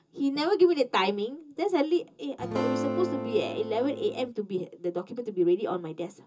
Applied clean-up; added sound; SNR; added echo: none; Acoustic guitar / Strum; 5 dB; reverberation time 0.2 s.